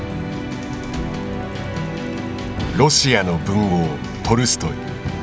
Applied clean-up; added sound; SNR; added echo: none; none; none; none.